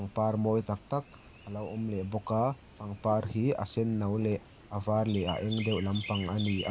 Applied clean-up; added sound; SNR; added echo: none; Chirp, tweet; 15 dB; none.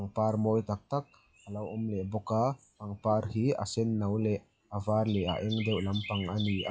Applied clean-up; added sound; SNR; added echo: classical method log-MMSE.